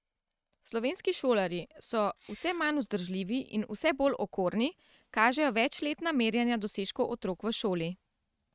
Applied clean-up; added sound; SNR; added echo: neural mask model RNNoise.